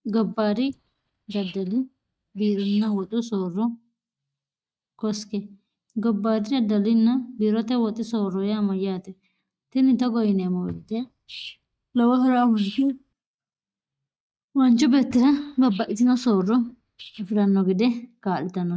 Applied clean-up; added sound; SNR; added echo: neural mask model DeepFilterNet 3.